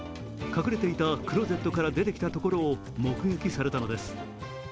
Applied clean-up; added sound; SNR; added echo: none; Scratching (performance technique); 14 dB; none.